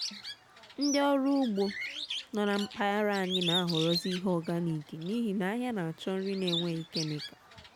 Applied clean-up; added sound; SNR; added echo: none; Bird; 8 dB; none.